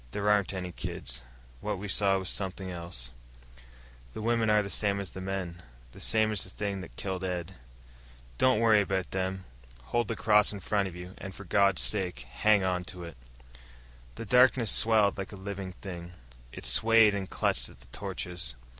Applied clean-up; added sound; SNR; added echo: none; none; none; none.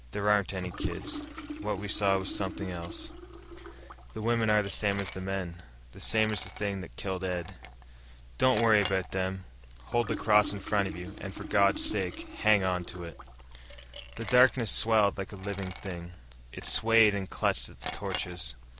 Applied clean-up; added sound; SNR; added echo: none; Liquid; 13 dB; none.